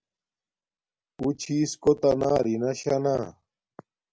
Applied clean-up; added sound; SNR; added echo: none; none; none; none.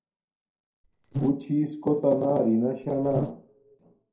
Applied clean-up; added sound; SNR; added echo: neural separator model SepFormer DNS4.